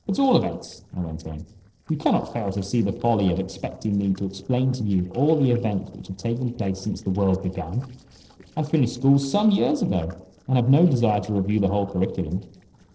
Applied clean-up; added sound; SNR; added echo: neural separator model SepFormer DNS4.